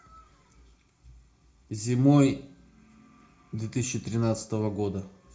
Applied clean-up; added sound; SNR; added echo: none; none; none; reverberation time 0.4 s.